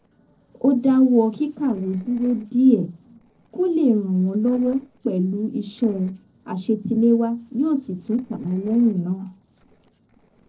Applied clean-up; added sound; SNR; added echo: neural separator model SepFormer DNS4.